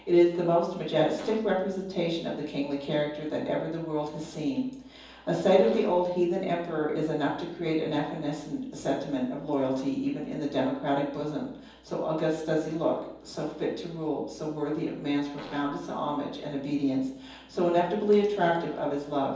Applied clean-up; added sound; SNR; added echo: none; Fart; 17 dB; reverberation time 0.9 s.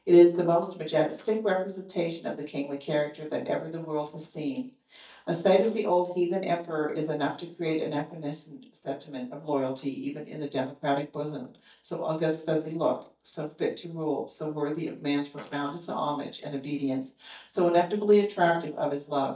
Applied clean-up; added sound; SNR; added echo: neural mask model DeepFilterNet 3.